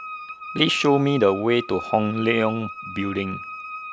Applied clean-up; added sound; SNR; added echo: none; Wind instrument, woodwind instrument; 12 dB; none.